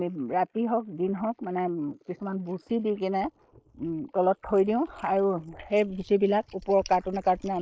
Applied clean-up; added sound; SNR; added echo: neural mask model Resemble Enhance denoiser.